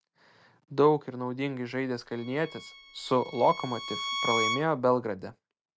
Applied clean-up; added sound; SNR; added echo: none; Bowed string instrument; 7 dB; none.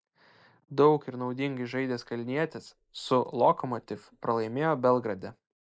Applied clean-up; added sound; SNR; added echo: neural mask model Resemble Enhance denoiser.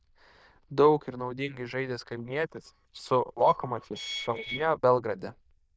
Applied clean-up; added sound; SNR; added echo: neural diffusion model UNIVERSE++.